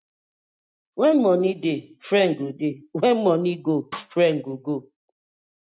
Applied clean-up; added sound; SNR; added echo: neural mask model RNNoise.